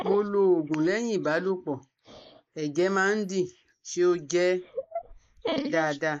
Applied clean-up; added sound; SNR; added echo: neural mask model Resemble Enhance denoiser.